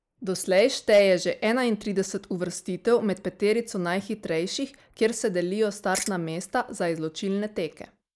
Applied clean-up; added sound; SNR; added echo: neural mask model Resemble Enhance denoiser.